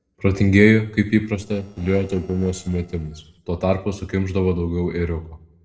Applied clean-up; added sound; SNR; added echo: neural separator model SepFormer DNS4.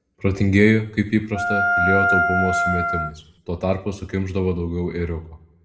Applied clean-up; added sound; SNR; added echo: none; Wind instrument, woodwind instrument; -2 dB; reverberation time 0.5 s.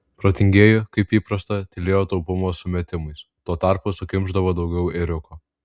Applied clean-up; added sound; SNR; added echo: none; none; none; none.